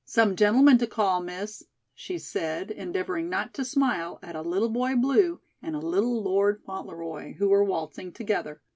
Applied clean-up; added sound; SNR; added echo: none; none; none; none.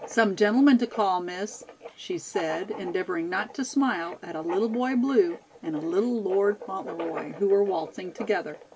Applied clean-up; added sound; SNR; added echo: none; Writing; 16 dB; none.